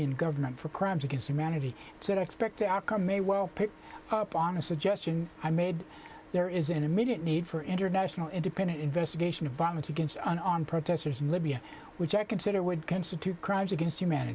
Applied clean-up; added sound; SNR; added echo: none; none; none; none.